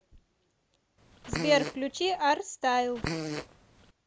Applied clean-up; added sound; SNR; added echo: none; Fart; 6 dB; none.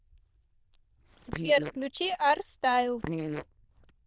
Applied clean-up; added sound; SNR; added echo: neural diffusion model UNIVERSE++.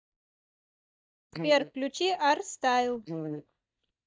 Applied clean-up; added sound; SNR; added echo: neural mask model DeepFilterNet 3.